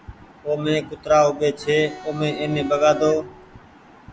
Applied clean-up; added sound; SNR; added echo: none; Bowed string instrument; 14 dB; none.